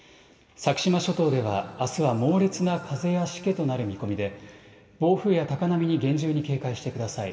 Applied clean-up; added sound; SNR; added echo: none; none; none; reverberation time 2.3 s.